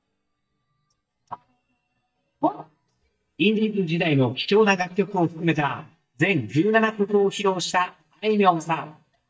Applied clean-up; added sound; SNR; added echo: neural mask model DeepFilterNet 3.